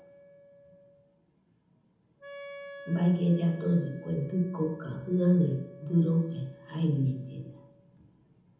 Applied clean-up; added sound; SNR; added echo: none; Wind instrument, woodwind instrument; 20 dB; reverberation time 0.8 s.